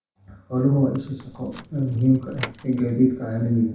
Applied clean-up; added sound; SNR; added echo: none; Door / Car; 19 dB; reverberation time 0.7 s.